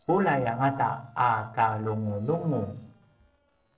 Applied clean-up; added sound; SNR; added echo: neural separator model SepFormer DNS4.